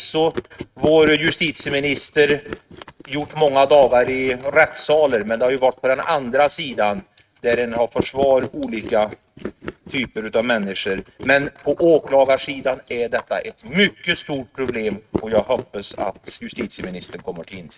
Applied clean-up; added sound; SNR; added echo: neural mask model RNNoise.